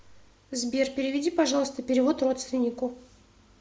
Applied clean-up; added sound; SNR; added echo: none; none; none; none.